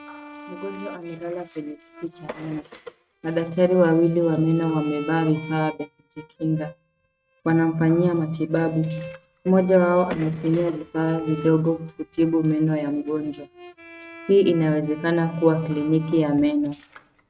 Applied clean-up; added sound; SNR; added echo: neural mask model RNNoise.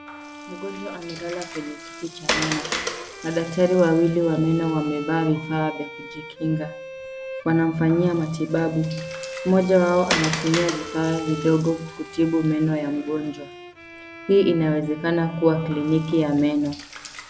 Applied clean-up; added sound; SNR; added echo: none; Water + Bowed string instrument; 11 dB; none.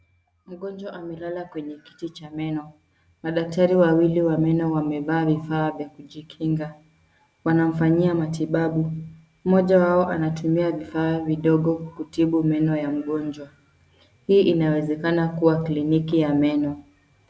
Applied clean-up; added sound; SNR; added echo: none; none; none; none.